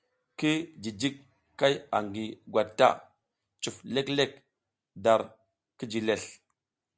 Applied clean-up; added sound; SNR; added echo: none; none; none; none.